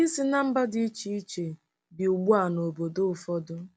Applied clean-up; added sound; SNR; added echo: none; none; none; none.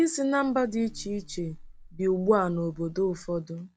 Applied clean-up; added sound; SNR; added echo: none; Buzz; 19 dB; none.